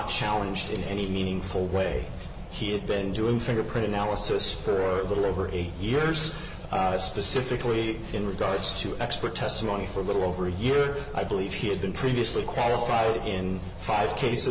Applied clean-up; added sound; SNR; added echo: none; none; none; none.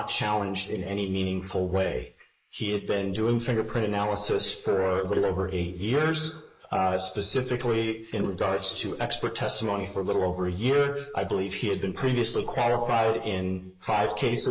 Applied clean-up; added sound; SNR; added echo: neural mask model Resemble Enhance denoiser.